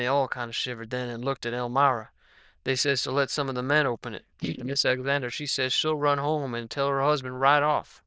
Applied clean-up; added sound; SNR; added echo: neural diffusion model UNIVERSE++.